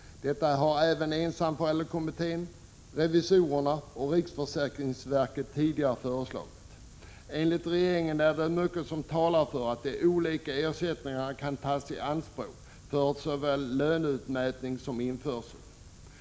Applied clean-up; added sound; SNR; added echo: none; none; none; none.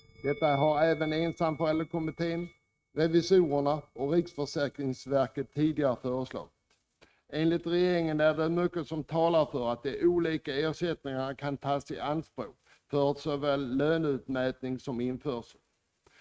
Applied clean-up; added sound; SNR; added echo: neural mask model RNNoise.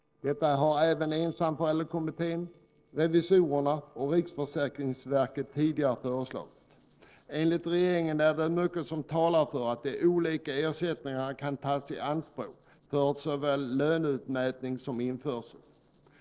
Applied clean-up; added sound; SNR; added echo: neural separator model SepFormer DNS4.